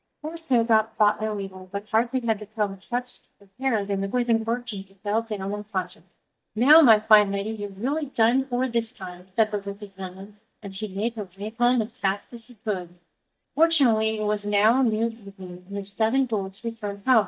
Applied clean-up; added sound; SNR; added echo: neural mask model DeepFilterNet 3.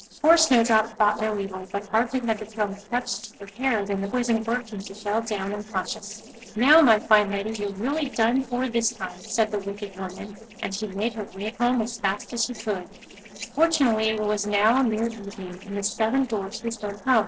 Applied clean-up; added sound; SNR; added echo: neural separator model SepFormer DNS4.